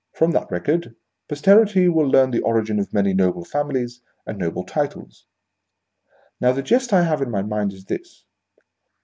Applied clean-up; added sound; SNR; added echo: none; none; none; none.